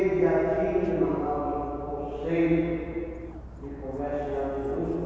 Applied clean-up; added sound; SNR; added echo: none; Dog; 14 dB; reverberation time 2.2 s.